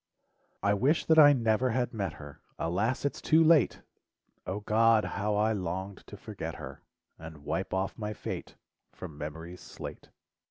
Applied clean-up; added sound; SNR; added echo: none; none; none; none.